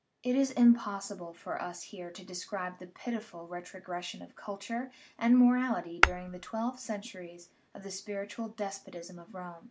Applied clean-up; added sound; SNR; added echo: none; Tap / Hammer; 2 dB; none.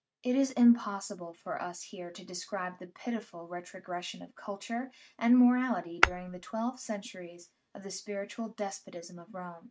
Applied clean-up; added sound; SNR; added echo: neural mask model RNNoise.